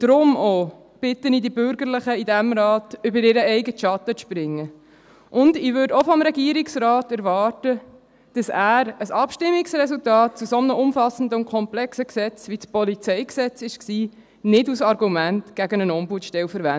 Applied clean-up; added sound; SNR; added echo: none; none; none; none.